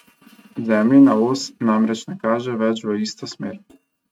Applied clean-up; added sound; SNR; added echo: neural mask model RNNoise.